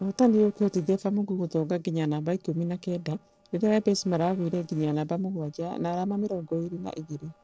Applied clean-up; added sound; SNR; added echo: neural separator model SepFormer DNS4.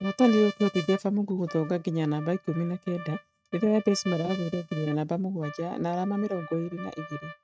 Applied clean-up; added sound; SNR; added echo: neural mask model RNNoise.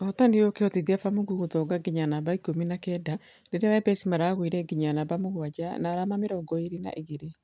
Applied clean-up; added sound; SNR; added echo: none; none; none; none.